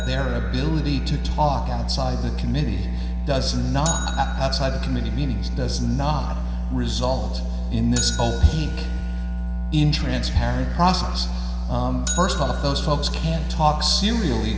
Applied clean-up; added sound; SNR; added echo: none; Bell; 18 dB; reverberation time 2.6 s.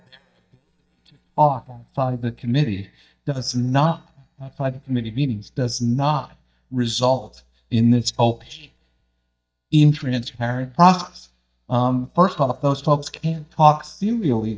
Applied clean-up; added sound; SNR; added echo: neural mask model DeepFilterNet 3.